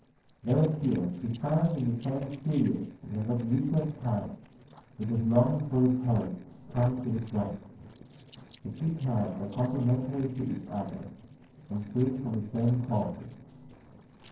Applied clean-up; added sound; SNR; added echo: neural separator model SepFormer DNS4.